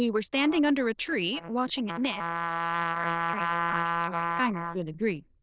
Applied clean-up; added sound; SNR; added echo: neural diffusion model UNIVERSE++.